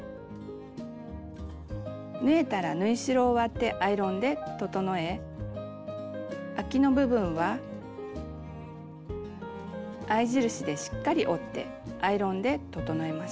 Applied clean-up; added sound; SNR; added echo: none; none; none; none.